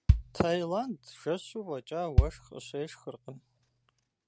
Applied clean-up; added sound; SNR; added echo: none; Bass drum; -3 dB; none.